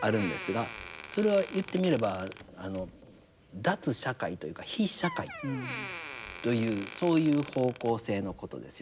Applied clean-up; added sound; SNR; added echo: none; Door; 14 dB; none.